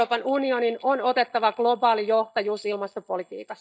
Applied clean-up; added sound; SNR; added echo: neural mask model DeepFilterNet 3.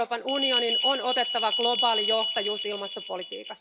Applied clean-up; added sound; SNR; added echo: none; Bell; -4 dB; none.